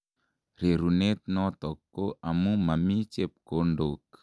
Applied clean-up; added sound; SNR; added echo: none; none; none; none.